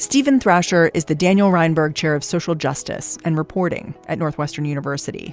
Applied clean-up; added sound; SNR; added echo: none; none; none; none.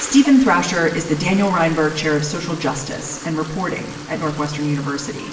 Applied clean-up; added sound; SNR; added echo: none; Toilet flush; 15 dB; reverberation time 0.8 s.